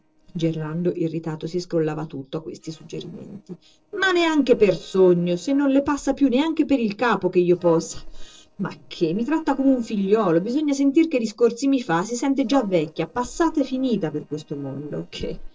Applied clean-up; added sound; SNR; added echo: neural separator model SepFormer DNS4.